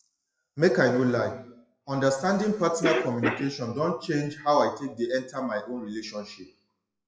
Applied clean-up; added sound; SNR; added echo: classical method WPE with log-MMSE.